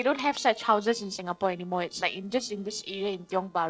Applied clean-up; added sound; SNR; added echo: neural separator model SepFormer DNS4.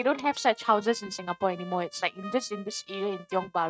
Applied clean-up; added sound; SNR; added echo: neural mask model RNNoise.